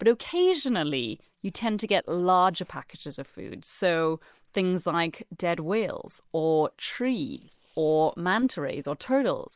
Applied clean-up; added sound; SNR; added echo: neural separator model SepFormer WHAM!.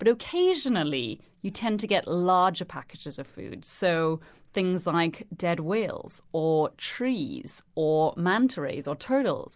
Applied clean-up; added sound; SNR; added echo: none; none; none; none.